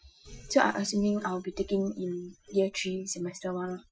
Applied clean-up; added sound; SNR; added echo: classical method Wiener filter.